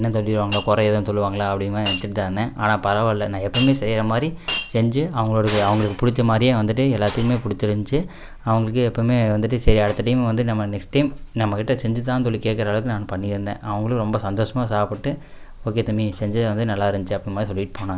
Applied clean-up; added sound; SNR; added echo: none; Shatter; 17 dB; none.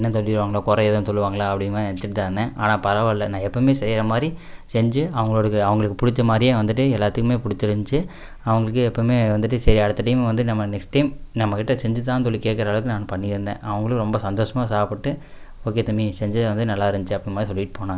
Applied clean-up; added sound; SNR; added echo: none; none; none; none.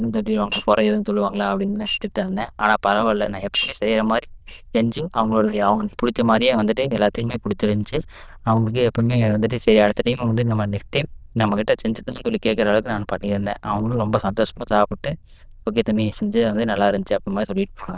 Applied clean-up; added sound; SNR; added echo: neural diffusion model UNIVERSE++.